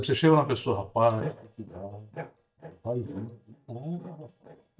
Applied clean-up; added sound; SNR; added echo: neural mask model DeepFilterNet 3.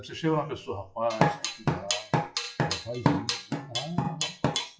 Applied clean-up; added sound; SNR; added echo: classical method WPE with log-MMSE.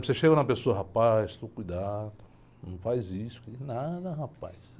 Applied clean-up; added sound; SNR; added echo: none; none; none; none.